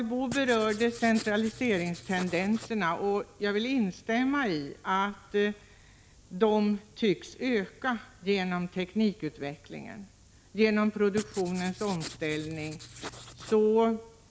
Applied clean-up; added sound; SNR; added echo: none; Writing; 15 dB; none.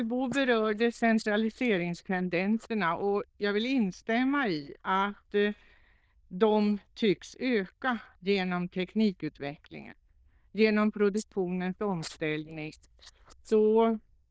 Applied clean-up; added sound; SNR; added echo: neural diffusion model UNIVERSE++.